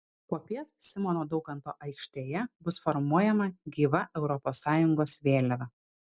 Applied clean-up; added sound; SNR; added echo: none; none; none; none.